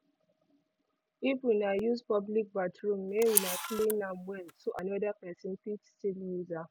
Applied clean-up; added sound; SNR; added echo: none; Camera; 3 dB; none.